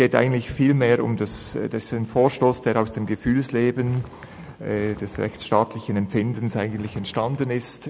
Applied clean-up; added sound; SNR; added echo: none; Walk, footsteps; 19 dB; none.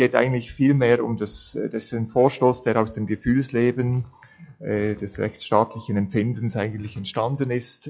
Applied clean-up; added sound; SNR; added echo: classical method log-MMSE.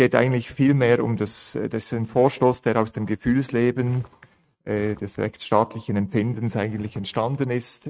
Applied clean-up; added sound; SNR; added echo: neural mask model RNNoise.